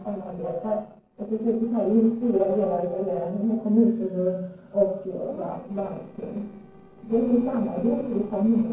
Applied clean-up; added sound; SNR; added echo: neural separator model SepFormer DNS4.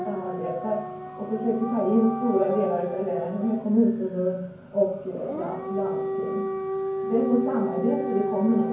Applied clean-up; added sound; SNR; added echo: none; Siren / Dog; 6 dB; reverberation time 0.9 s.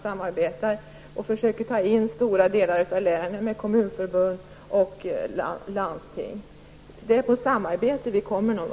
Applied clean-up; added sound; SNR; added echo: none; none; none; none.